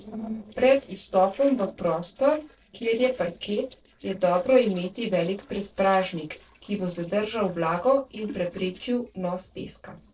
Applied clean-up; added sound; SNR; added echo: neural separator model SepFormer DNS4.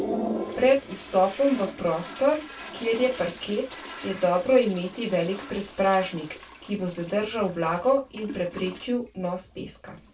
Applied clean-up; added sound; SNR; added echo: none; Toilet flush; 12 dB; reverberation time 0.2 s.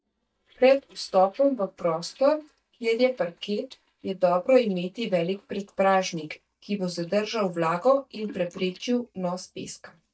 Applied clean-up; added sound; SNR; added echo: neural mask model DeepFilterNet 3.